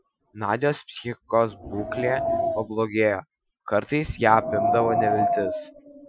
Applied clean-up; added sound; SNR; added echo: classical method Wiener filter.